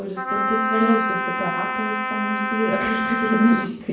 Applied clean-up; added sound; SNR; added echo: none; Wind instrument, woodwind instrument; 1 dB; reverberation time 0.7 s.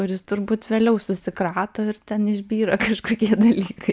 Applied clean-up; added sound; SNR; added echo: none; none; none; none.